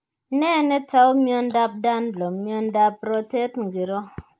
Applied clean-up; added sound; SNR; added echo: neural mask model Resemble Enhance denoiser.